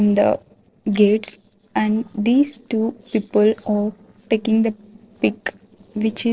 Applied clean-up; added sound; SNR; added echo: neural separator model SepFormer DNS4.